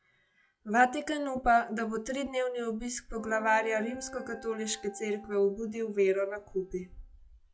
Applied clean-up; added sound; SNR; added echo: classical method log-MMSE.